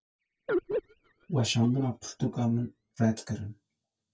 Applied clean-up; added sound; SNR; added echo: neural mask model DeepFilterNet 3.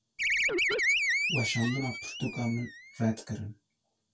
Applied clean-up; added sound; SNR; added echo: none; Animal; -4 dB; reverberation time 0.1 s.